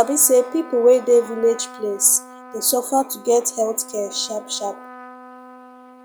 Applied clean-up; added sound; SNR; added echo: none; Trumpet; 19 dB; none.